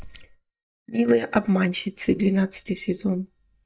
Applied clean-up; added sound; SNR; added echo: neural mask model DeepFilterNet 3.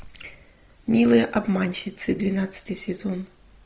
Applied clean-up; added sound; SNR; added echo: none; none; none; none.